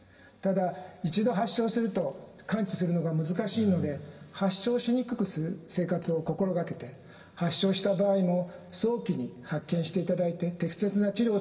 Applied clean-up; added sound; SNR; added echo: none; none; none; reverberation time 2.2 s.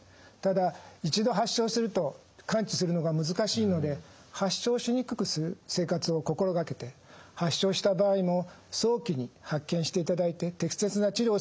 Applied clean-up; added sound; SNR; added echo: none; none; none; none.